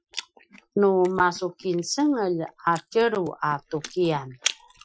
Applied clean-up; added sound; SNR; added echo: classical method Wiener filter.